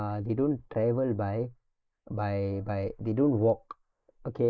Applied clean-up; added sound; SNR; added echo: neural mask model Resemble Enhance denoiser.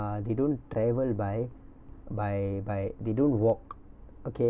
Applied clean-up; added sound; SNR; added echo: none; none; none; none.